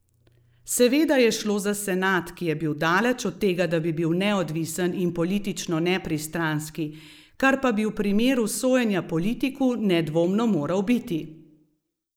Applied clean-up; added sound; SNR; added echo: neural mask model Resemble Enhance denoiser.